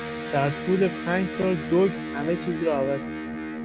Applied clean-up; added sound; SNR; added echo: none; Electric guitar; 6 dB; none.